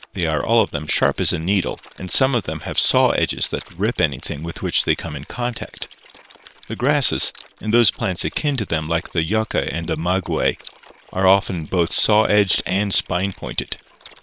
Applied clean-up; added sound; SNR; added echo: neural separator model SepFormer WHAM!.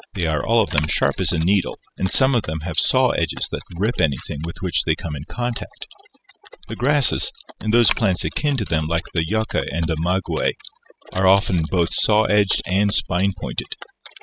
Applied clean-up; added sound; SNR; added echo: classical method spectral subtraction.